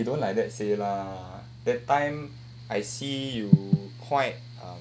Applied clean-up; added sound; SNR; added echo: none; Mechanical fan; 16 dB; none.